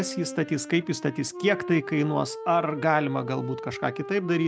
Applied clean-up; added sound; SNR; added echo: none; Wind instrument, woodwind instrument; 11 dB; none.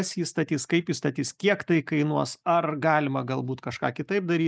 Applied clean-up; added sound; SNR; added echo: neural mask model Resemble Enhance denoiser.